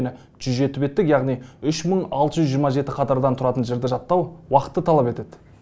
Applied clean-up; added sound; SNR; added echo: none; none; none; none.